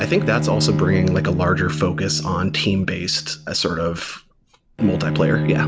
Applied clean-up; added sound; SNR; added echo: none; Bowed string instrument; 3 dB; none.